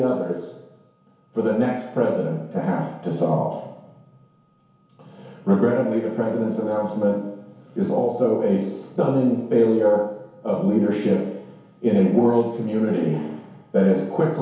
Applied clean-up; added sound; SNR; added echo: none; none; none; reverberation time 1.0 s.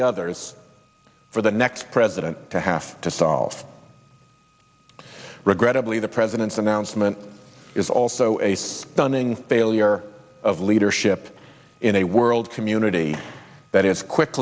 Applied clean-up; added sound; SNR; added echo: none; none; none; none.